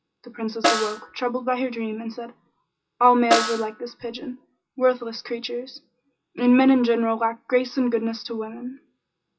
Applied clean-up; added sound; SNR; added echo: none; Snare drum; 4 dB; reverberation time 0.2 s.